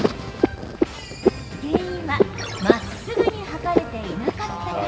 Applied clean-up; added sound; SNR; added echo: none; Frog; -5 dB; reverberation time 1.8 s.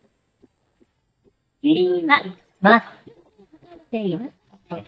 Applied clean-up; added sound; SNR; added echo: neural mask model DeepFilterNet 3.